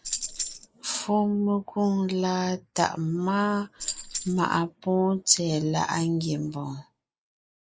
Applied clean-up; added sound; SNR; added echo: neural mask model Resemble Enhance denoiser.